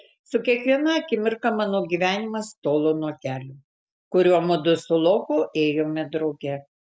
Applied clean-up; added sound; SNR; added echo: none; none; none; none.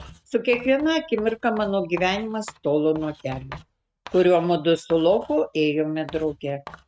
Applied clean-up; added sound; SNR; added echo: neural mask model RNNoise.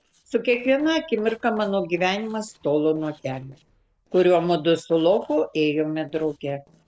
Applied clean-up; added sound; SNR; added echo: neural separator model SepFormer DNS4.